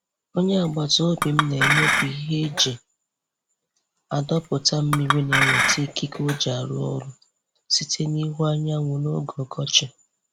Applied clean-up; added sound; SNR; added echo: none; Chink, clink; 0 dB; none.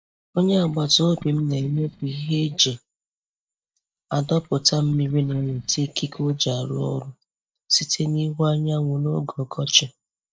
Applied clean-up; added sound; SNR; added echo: neural mask model DeepFilterNet 3.